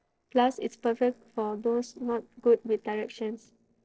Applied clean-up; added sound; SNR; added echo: neural separator model SepFormer DNS4.